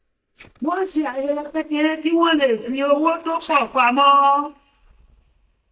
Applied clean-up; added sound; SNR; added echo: neural mask model DeepFilterNet 3.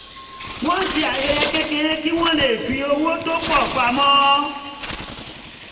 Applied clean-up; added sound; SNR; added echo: none; Bird; 8 dB; reverberation time 2.1 s.